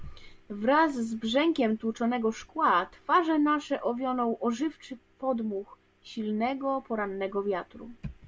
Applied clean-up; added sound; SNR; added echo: none; none; none; none.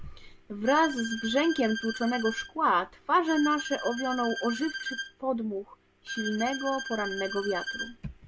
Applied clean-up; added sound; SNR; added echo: none; Bowed string instrument; 8 dB; none.